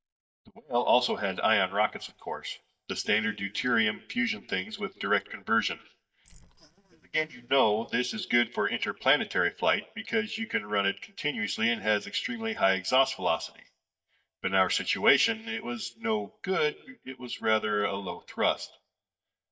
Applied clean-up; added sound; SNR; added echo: neural mask model DeepFilterNet 3.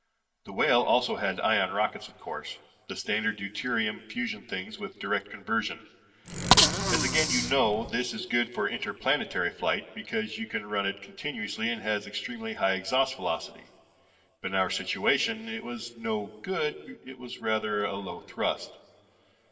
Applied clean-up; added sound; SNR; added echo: none; Bicycle; -4 dB; reverberation time 2.3 s.